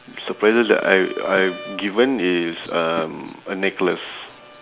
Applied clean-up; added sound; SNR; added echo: none; Snare drum + Bowed string instrument; 19 dB; none.